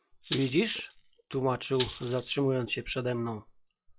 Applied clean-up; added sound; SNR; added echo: classical method log-MMSE.